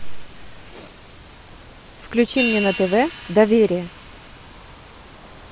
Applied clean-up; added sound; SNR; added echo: none; Hi-hat; 12 dB; none.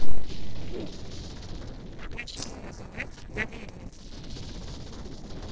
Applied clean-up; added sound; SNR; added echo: neural separator model SepFormer DNS4.